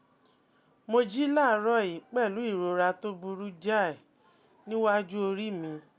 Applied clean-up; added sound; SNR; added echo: none; none; none; none.